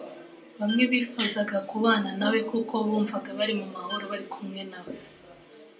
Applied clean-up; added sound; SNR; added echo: none; Bowed string instrument; 14 dB; reverberation time 0.2 s.